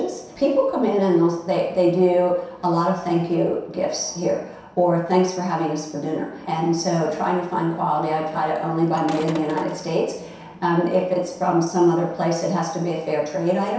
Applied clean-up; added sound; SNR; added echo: none; Sink (filling or washing); 16 dB; reverberation time 0.7 s.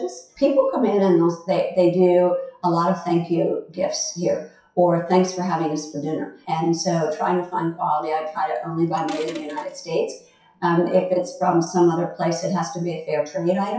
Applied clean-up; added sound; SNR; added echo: classical method WPE with log-MMSE.